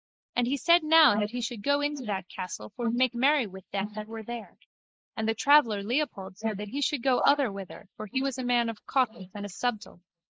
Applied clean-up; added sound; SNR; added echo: neural mask model Resemble Enhance denoiser.